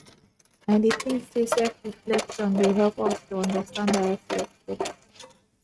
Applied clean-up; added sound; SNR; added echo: neural mask model RNNoise.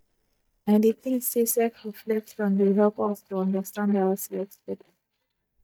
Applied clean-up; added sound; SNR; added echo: neural mask model DeepFilterNet 3.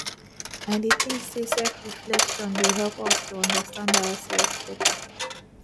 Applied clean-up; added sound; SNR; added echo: none; Coin (dropping); -4 dB; none.